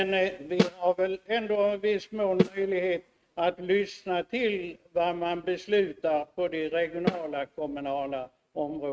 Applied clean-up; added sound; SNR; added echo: neural mask model RNNoise.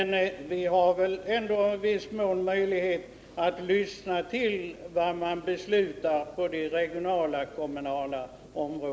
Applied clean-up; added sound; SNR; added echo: none; none; none; none.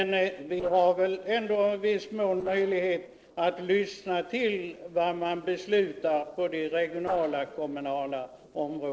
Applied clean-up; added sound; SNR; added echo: neural separator model SepFormer DNS4.